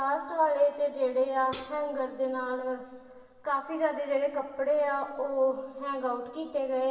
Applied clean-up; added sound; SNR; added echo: none; Hi-hat; 17 dB; reverberation time 2.3 s.